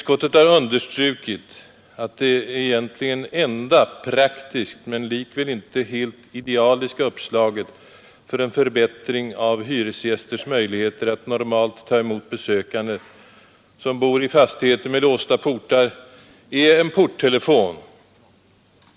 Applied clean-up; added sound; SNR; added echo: none; none; none; none.